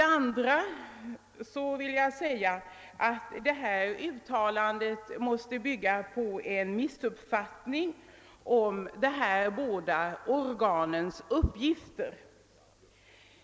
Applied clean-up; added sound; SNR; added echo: none; none; none; none.